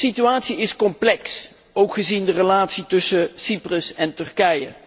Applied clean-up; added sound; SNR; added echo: none; none; none; none.